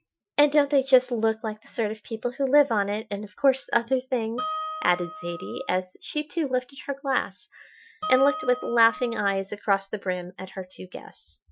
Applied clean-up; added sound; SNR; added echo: classical method Wiener filter.